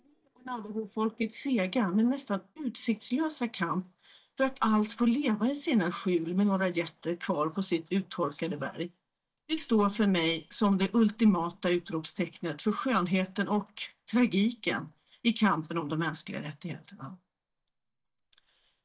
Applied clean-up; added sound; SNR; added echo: neural mask model DeepFilterNet 3.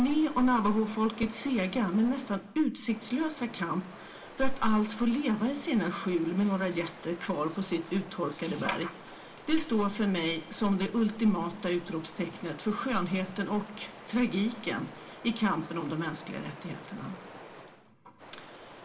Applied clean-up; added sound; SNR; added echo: none; Stream; 18 dB; reverberation time 0.2 s.